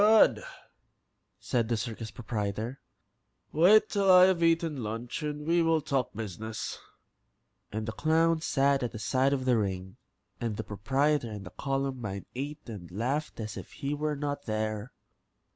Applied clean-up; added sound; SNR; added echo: none; none; none; none.